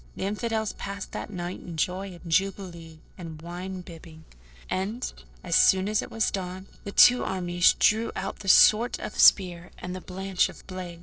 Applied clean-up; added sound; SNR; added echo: neural separator model SepFormer DNS4.